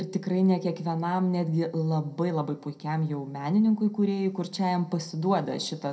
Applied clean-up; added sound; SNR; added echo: none; none; none; reverberation time 0.2 s.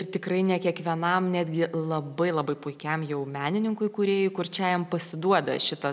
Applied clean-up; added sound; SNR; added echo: none; none; none; none.